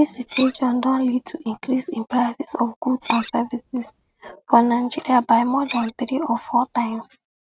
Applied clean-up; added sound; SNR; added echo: neural mask model RNNoise.